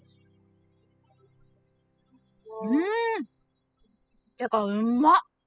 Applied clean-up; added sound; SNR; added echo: classical method spectral subtraction.